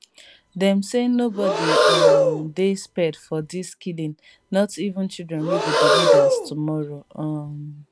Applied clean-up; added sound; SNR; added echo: none; Breathing; -3 dB; none.